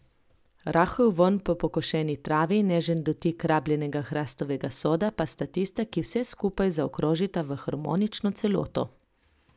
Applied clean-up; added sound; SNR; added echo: none; none; none; none.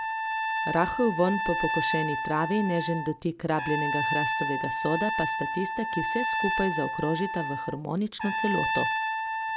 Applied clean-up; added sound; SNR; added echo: none; Trumpet; 0 dB; none.